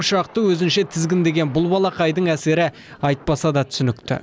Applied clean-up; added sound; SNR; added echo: none; none; none; none.